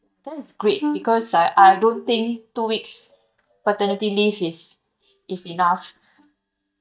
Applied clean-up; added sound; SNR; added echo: neural mask model DeepFilterNet 3.